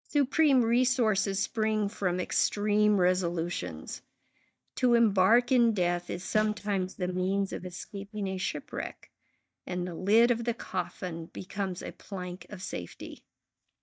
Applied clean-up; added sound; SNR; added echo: neural mask model DeepFilterNet 3.